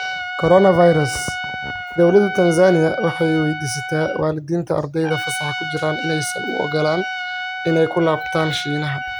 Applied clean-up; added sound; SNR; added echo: none; Trumpet; 8 dB; none.